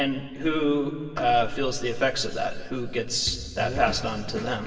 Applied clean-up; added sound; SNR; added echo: none; none; none; reverberation time 2.5 s.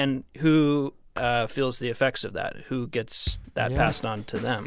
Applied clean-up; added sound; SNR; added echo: none; none; none; none.